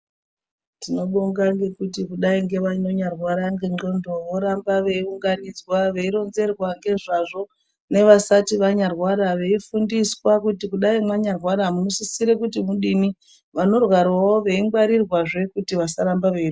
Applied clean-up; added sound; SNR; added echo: none; none; none; none.